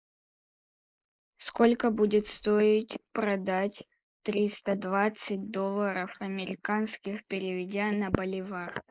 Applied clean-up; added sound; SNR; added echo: neural mask model Resemble Enhance denoiser.